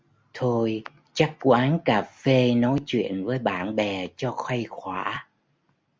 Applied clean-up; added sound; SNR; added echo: none; none; none; none.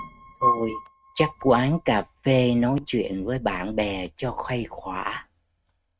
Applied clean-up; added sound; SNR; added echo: neural mask model RNNoise.